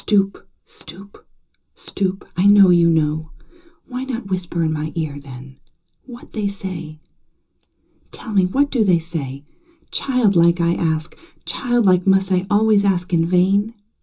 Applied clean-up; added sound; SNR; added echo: none; none; none; reverberation time 0.2 s.